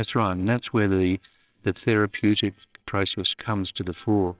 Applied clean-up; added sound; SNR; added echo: neural separator model SepFormer WHAMR!.